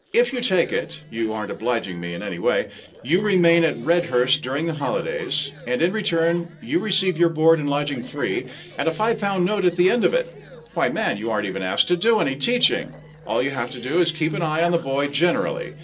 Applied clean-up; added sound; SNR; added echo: neural separator model SepFormer DNS4.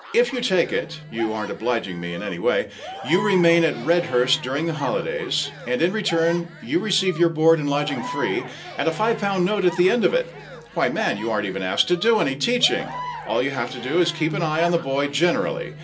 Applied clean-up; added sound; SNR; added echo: none; Crowd / Cheering; 15 dB; reverberation time 0.2 s.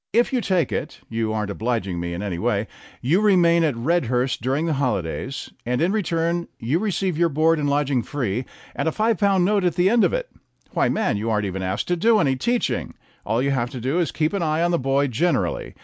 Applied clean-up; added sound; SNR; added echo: none; none; none; none.